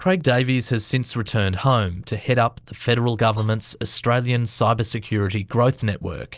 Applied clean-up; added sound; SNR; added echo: neural mask model Resemble Enhance denoiser.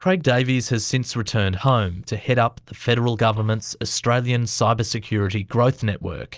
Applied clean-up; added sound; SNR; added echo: neural mask model DeepFilterNet 3.